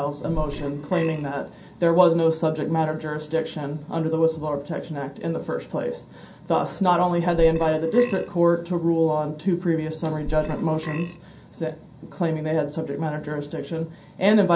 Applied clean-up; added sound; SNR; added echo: none; Burping, eructation; 10 dB; reverberation time 0.3 s.